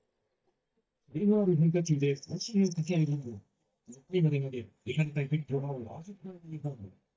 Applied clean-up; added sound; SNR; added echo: neural mask model DeepFilterNet 3.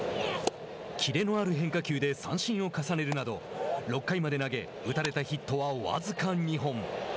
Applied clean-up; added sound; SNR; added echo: none; none; none; none.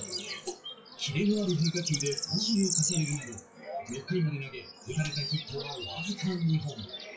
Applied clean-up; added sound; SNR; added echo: classical method WPE with log-MMSE.